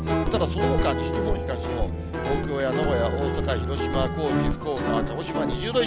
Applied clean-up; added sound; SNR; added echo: none; Guitar; -2 dB; none.